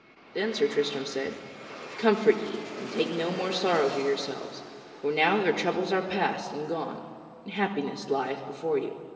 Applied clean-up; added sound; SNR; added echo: none; Aircraft; 15 dB; reverberation time 2.9 s.